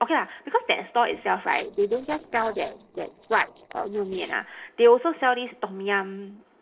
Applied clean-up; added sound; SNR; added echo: neural separator model SepFormer DNS4.